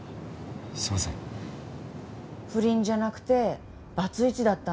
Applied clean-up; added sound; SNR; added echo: none; none; none; none.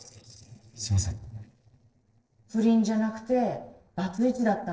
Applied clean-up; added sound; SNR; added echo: neural separator model SepFormer DNS4.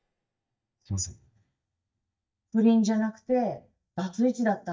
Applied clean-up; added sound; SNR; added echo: neural mask model DeepFilterNet 3.